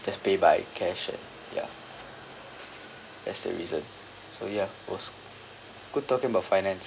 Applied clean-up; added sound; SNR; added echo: none; none; none; none.